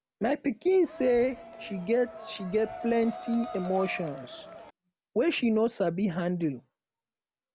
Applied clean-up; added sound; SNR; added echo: none; Crowd; 13 dB; none.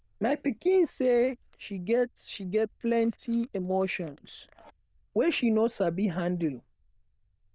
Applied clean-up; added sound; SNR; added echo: neural diffusion model UNIVERSE++.